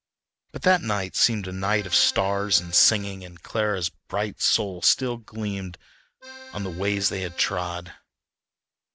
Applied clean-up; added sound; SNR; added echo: none; Accordion; 18 dB; none.